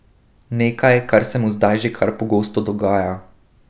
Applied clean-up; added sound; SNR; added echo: none; none; none; none.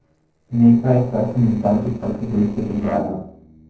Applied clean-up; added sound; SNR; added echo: neural separator model SepFormer DNS4.